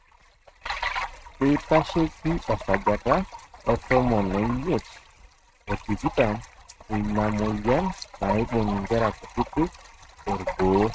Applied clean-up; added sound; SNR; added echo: neural mask model RNNoise.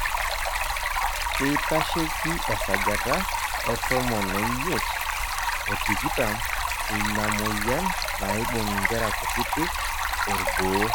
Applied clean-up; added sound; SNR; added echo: none; Stream; -4 dB; none.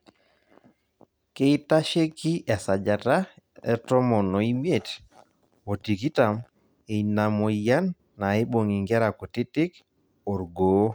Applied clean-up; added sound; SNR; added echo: none; none; none; none.